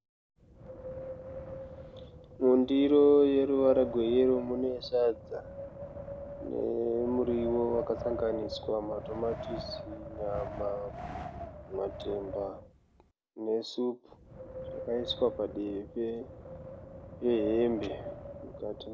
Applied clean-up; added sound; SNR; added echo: none; Wind; 11 dB; none.